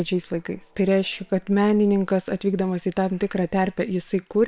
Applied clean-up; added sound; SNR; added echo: neural separator model SepFormer WHAM!.